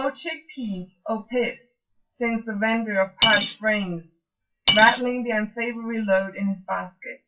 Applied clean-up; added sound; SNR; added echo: classical method WPE with log-MMSE.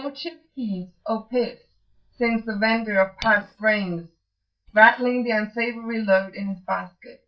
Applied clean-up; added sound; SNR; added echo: neural mask model DeepFilterNet 3.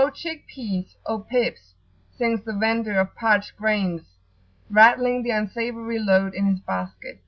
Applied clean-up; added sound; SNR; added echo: none; none; none; none.